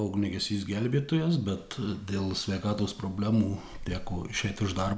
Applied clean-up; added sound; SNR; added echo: none; none; none; none.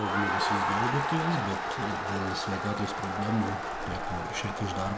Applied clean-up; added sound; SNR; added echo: none; Crowd; -1 dB; none.